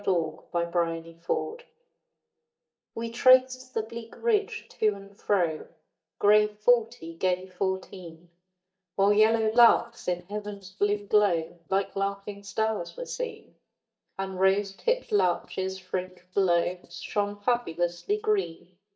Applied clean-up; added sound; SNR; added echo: neural mask model DeepFilterNet 3.